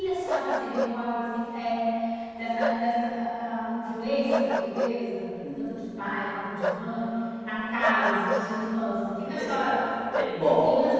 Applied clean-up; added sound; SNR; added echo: neural separator model SepFormer DNS4.